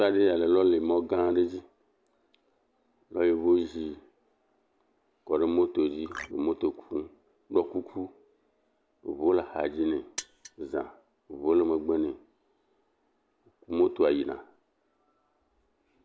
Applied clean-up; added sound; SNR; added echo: none; Marimba, xylophone + Mechanisms; 13 dB; none.